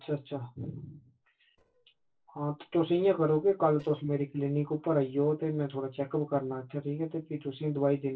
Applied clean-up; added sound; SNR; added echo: neural separator model SepFormer DNS4.